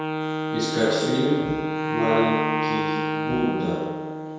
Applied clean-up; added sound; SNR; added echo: none; Wind instrument, woodwind instrument; 0 dB; reverberation time 1.2 s.